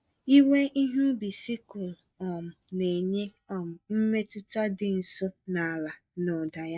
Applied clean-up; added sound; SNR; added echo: neural mask model DeepFilterNet 3.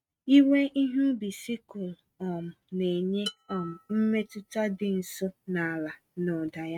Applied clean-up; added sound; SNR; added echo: neural mask model RNNoise.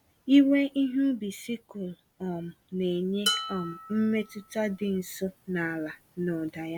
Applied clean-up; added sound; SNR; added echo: none; Dishes, pots, and pans; 9 dB; none.